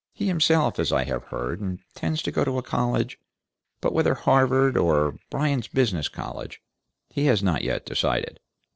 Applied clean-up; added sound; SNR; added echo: neural separator model SepFormer DNS4.